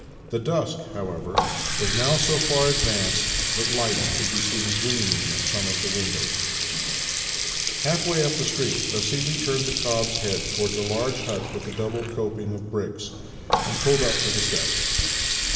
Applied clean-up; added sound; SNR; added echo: none; Water tap, faucet; -1 dB; reverberation time 2.5 s.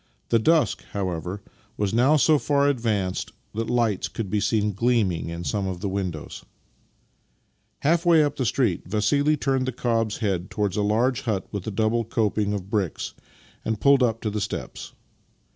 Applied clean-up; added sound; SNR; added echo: none; none; none; none.